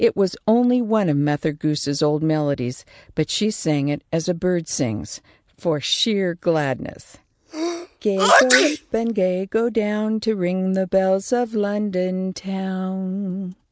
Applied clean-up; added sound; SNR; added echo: neural mask model Resemble Enhance denoiser.